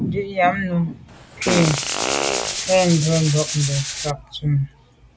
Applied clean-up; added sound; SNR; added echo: none; Fart + Tools; 3 dB; none.